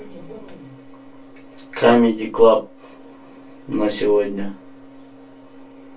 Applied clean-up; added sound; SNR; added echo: none; none; none; reverberation time 0.2 s.